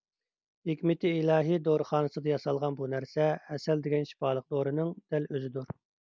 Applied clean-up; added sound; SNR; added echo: none; none; none; none.